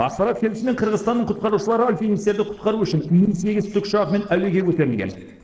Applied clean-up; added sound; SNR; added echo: neural separator model SepFormer DNS4.